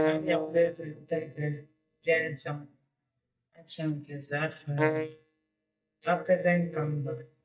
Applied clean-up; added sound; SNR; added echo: neural mask model DeepFilterNet 3.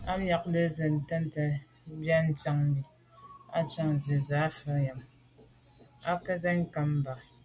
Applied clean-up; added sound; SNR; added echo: none; none; none; none.